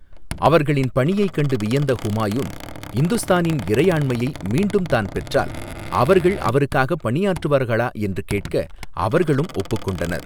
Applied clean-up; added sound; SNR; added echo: none; Squeak; 15 dB; none.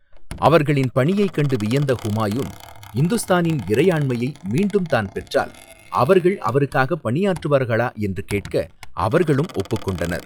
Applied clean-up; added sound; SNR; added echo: classical method log-MMSE.